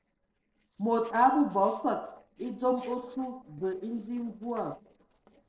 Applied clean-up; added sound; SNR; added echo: neural separator model SepFormer DNS4.